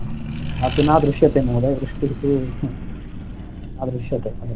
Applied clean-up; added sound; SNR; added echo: none; Accelerating, revving, vroom; 6 dB; none.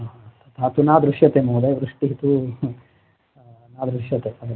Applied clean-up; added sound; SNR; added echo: none; none; none; none.